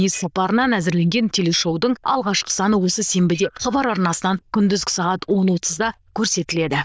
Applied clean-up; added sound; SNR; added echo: neural diffusion model UNIVERSE++.